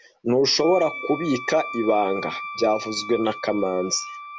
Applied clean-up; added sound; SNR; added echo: none; Wind instrument, woodwind instrument; 12 dB; none.